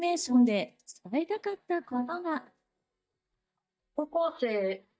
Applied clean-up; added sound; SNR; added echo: neural mask model DeepFilterNet 3.